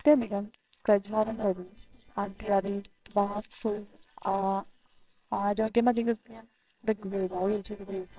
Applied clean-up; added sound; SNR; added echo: neural separator model SepFormer WHAMR!.